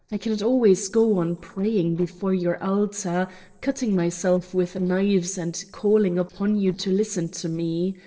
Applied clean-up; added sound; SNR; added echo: neural separator model SepFormer DNS4.